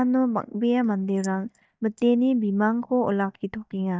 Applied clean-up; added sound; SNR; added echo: neural mask model DeepFilterNet 3.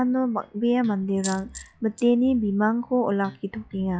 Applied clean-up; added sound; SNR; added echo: classical method log-MMSE.